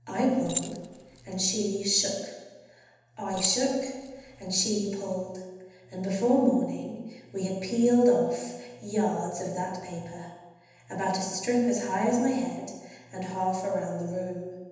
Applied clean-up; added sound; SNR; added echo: none; Keys jangling; 11 dB; reverberation time 1.1 s.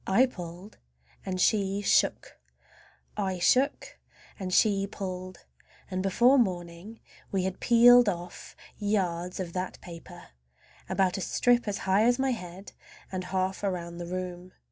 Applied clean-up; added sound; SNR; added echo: none; none; none; none.